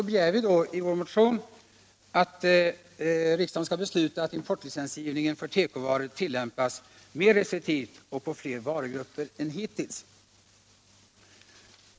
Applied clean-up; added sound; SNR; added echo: none; none; none; none.